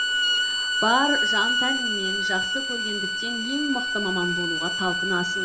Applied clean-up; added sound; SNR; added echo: none; Bowed string instrument; -3 dB; reverberation time 0.4 s.